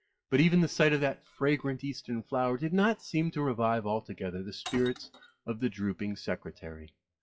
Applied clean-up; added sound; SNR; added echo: classical method WPE with log-MMSE.